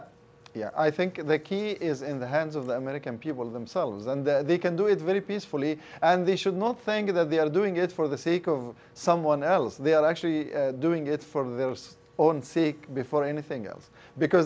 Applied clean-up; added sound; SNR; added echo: none; none; none; none.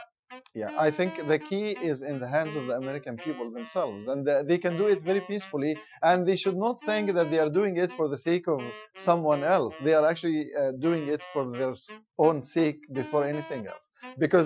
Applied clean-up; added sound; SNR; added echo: classical method Wiener filter.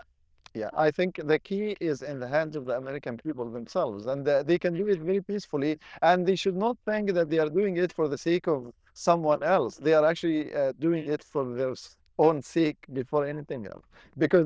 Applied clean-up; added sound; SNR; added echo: neural diffusion model UNIVERSE++.